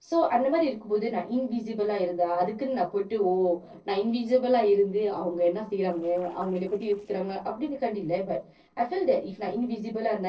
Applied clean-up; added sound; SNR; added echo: neural separator model SepFormer DNS4.